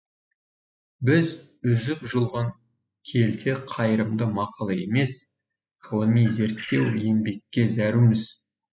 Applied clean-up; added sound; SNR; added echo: classical method spectral subtraction.